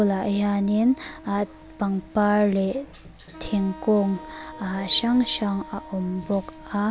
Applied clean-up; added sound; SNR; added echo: none; Wind instrument, woodwind instrument; 20 dB; none.